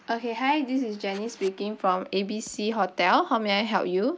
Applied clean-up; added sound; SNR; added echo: none; none; none; none.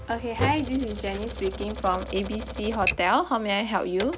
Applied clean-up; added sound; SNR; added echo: none; Typewriter; 7 dB; none.